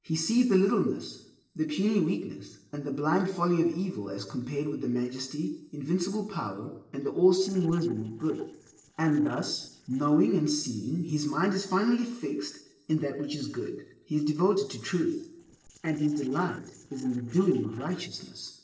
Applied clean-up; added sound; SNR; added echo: neural separator model SepFormer DNS4.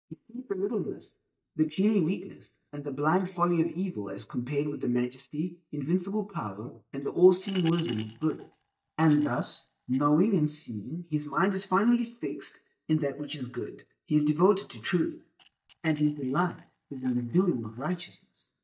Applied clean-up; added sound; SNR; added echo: neural mask model DeepFilterNet 3.